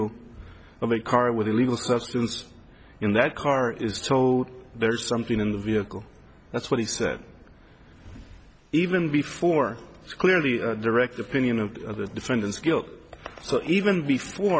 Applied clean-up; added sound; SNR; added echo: none; none; none; none.